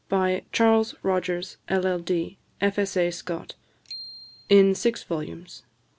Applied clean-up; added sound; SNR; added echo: none; Bicycle bell; 19 dB; none.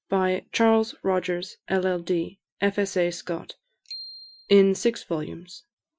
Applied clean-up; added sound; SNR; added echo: classical method Wiener filter.